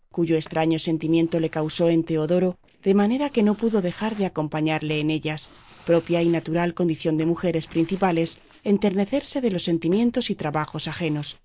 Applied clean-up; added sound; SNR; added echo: neural separator model SepFormer DNS4.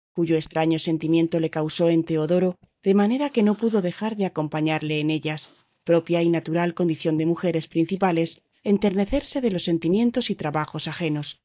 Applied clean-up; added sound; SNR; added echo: neural mask model DeepFilterNet 3.